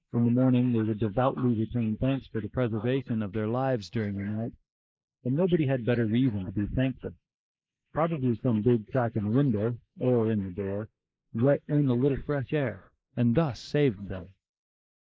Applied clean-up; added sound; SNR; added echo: neural mask model Resemble Enhance denoiser.